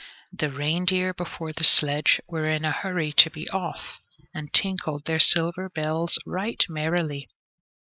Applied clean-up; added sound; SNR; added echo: neural mask model Resemble Enhance denoiser.